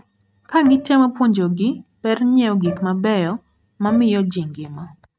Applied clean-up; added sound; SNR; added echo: neural mask model RNNoise.